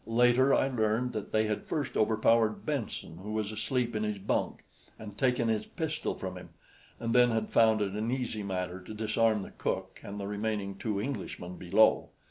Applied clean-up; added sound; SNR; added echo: none; none; none; none.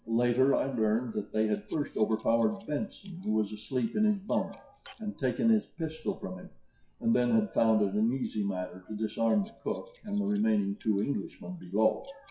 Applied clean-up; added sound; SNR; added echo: classical method WPE with log-MMSE.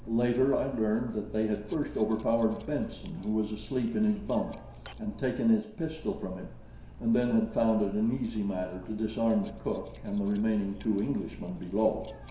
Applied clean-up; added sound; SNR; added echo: none; Cutlery, silverware; 16 dB; reverberation time 0.7 s.